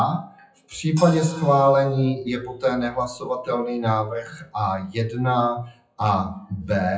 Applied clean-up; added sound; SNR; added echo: classical method WPE with log-MMSE.